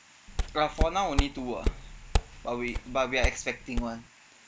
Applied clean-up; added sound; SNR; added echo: none; Walk, footsteps; -1 dB; none.